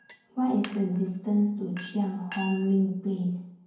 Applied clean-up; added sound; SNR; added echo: none; Chink, clink; 18 dB; reverberation time 0.9 s.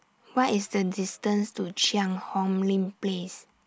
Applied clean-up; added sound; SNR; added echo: none; none; none; none.